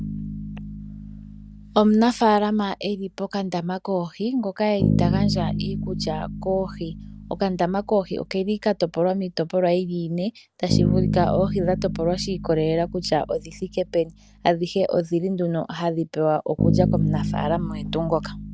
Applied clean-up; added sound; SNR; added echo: none; Bass guitar; 4 dB; none.